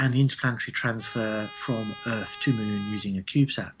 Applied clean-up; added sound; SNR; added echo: none; Trumpet; 16 dB; none.